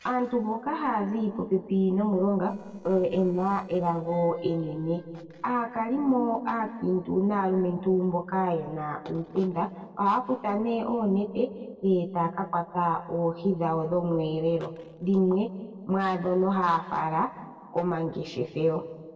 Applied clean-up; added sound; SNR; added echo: neural separator model SepFormer DNS4.